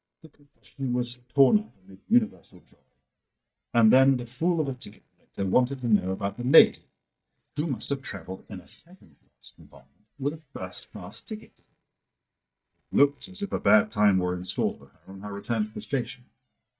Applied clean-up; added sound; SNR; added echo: neural mask model DeepFilterNet 3.